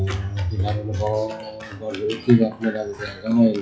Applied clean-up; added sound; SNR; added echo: classical method WPE with log-MMSE.